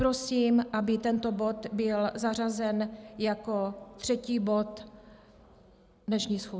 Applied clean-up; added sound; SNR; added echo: none; none; none; none.